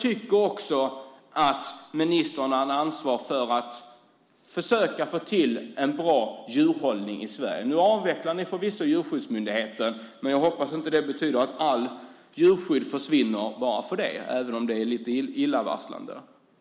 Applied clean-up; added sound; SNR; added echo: none; none; none; none.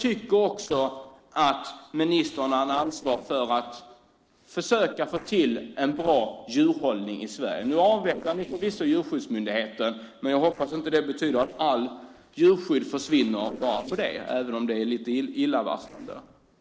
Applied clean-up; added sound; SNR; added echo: neural separator model SepFormer DNS4.